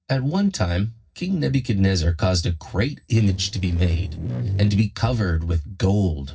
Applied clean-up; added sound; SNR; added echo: neural separator model SepFormer DNS4.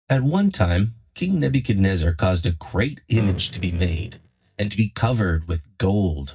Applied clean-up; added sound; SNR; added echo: neural mask model DeepFilterNet 3.